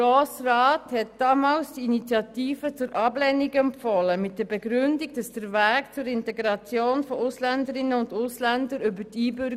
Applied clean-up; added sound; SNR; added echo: none; none; none; none.